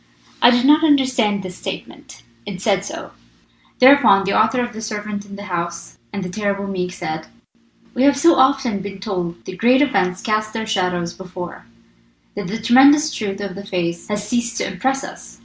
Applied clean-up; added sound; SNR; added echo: none; none; none; none.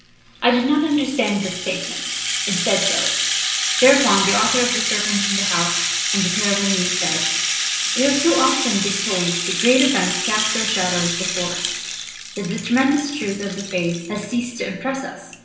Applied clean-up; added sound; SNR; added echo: none; Rattle (instrument); 1 dB; reverberation time 0.9 s.